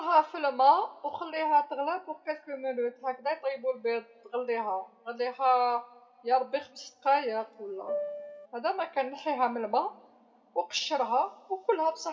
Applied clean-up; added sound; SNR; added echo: none; Piano; 5 dB; reverberation time 1.4 s.